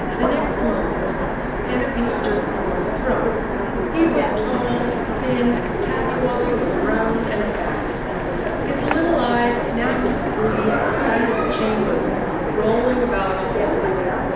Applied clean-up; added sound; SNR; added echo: none; Train; -2 dB; reverberation time 0.6 s.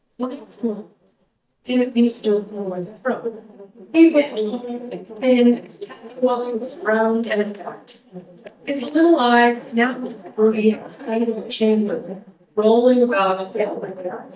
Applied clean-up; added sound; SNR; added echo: neural mask model DeepFilterNet 3.